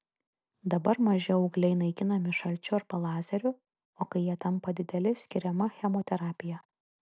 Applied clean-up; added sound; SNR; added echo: none; none; none; none.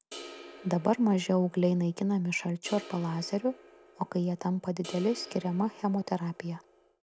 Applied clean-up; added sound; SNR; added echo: none; Crash cymbal; 19 dB; none.